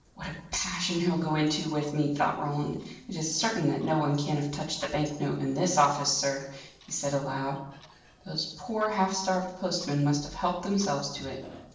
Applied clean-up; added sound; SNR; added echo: neural separator model SepFormer DNS4.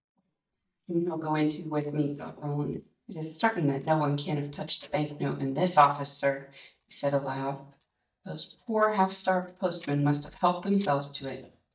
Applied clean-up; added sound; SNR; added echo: neural mask model DeepFilterNet 3.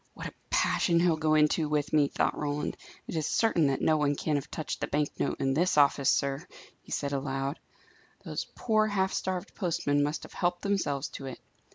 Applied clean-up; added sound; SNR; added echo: none; none; none; none.